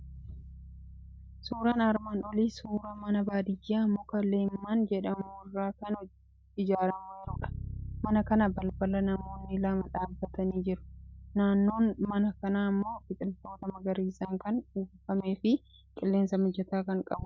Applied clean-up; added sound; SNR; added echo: none; Bass guitar; 15 dB; none.